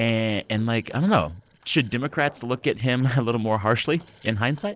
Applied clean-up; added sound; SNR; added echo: neural separator model SepFormer DNS4.